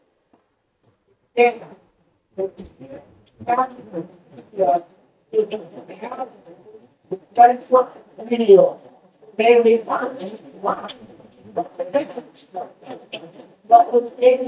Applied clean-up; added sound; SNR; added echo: neural mask model DeepFilterNet 3.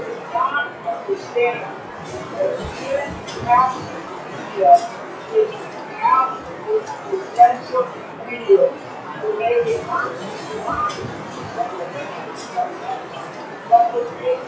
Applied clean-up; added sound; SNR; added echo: classical method WPE with log-MMSE.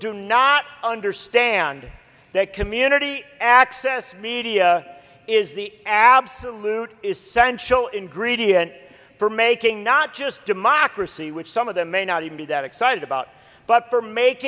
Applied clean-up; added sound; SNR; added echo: none; none; none; none.